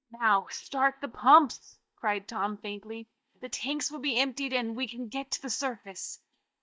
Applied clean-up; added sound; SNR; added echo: neural mask model DeepFilterNet 3.